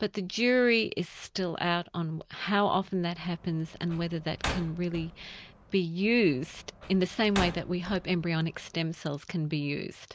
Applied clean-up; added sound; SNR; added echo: none; Slam; 12 dB; none.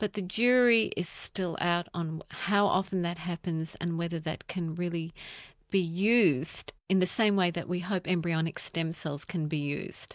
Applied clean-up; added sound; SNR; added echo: none; none; none; none.